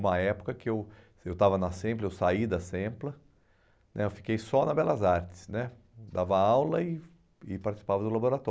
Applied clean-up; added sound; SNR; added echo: none; none; none; none.